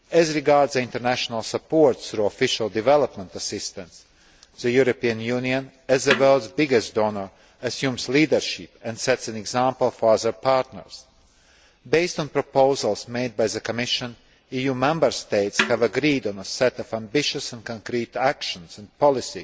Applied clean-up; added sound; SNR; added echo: none; Snare drum; 9 dB; none.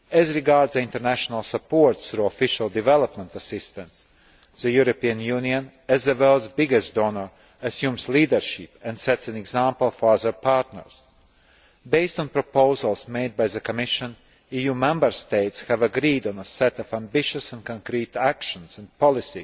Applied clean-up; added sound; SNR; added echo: none; none; none; none.